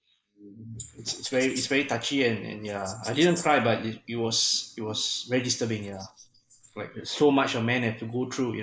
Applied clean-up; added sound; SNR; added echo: neural mask model Resemble Enhance denoiser.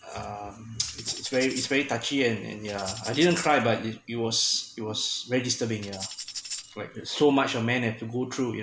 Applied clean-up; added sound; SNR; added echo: none; Tambourine; 12 dB; none.